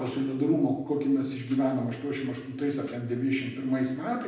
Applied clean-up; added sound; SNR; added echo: none; Tambourine; 16 dB; reverberation time 0.9 s.